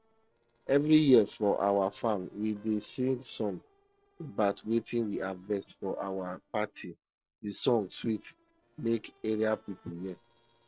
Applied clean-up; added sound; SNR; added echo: neural separator model SepFormer DNS4.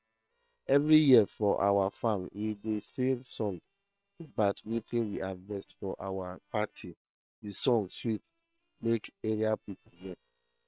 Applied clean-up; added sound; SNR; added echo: neural separator model SepFormer WHAM!.